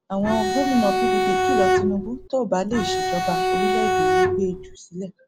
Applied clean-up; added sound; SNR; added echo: none; Bowed string instrument; -4 dB; none.